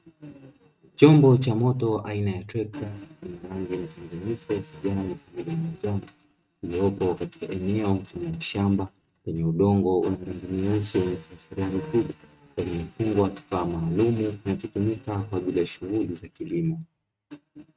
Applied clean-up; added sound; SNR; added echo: neural mask model RNNoise.